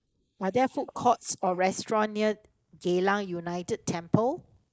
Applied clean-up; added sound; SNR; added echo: neural mask model Resemble Enhance denoiser.